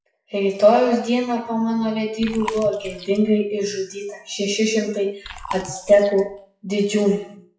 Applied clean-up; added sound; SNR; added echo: classical method WPE with log-MMSE.